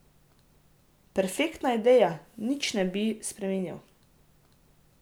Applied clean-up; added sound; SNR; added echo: none; none; none; none.